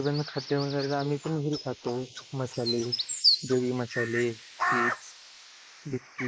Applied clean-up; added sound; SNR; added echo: neural mask model Resemble Enhance denoiser.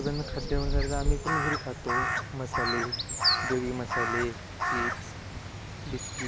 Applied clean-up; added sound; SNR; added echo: none; Crow; -4 dB; none.